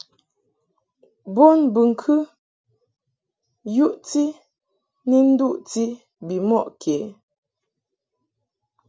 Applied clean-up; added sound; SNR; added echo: none; none; none; none.